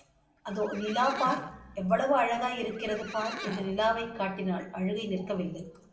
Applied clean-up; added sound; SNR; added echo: none; Livestock, farm animals, working animals; 12 dB; reverberation time 0.4 s.